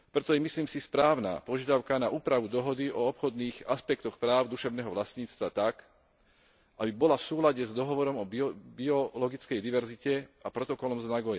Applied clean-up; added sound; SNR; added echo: none; none; none; none.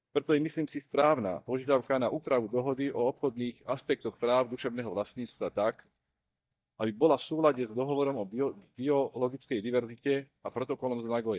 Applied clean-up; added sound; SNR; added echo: neural mask model DeepFilterNet 3.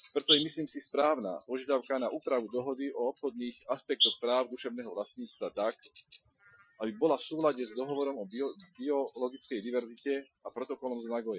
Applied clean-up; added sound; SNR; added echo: classical method Wiener filter.